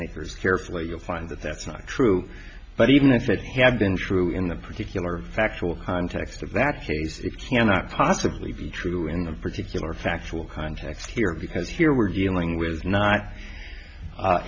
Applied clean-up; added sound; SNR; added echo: none; none; none; none.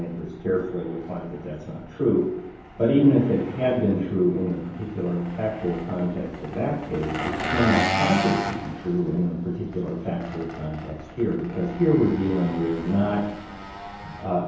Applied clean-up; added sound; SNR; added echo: none; Engine; 9 dB; reverberation time 0.9 s.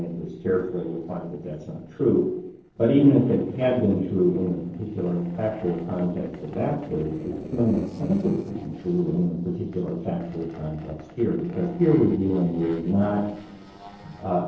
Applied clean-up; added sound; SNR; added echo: neural separator model SepFormer DNS4.